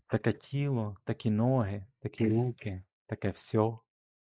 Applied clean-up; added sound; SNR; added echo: neural mask model Resemble Enhance denoiser.